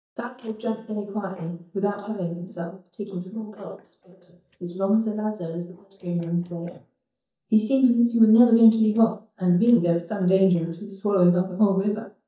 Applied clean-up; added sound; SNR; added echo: neural mask model DeepFilterNet 3.